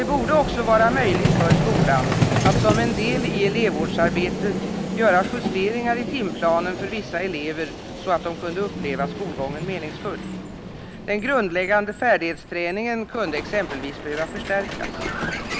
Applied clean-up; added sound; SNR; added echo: none; Vehicle; 2 dB; none.